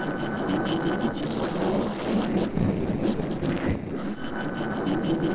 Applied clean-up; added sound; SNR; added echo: neural separator model SepFormer DNS4.